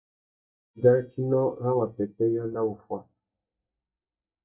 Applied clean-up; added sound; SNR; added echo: neural mask model DeepFilterNet 3.